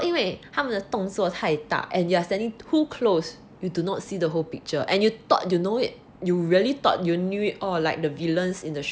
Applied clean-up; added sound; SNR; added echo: none; none; none; none.